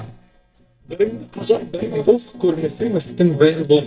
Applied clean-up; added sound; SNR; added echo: neural mask model DeepFilterNet 3.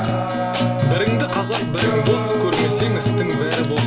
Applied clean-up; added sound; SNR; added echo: none; Acoustic guitar; -4 dB; reverberation time 0.4 s.